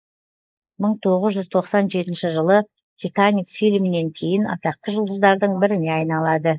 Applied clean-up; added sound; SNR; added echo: neural mask model Resemble Enhance denoiser.